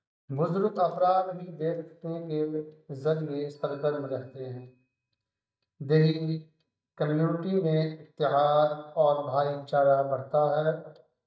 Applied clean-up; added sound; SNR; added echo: neural mask model DeepFilterNet 3.